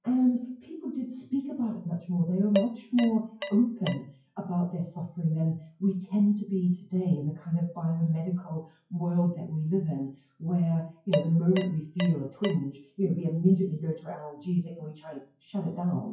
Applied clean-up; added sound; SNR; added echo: classical method WPE with log-MMSE.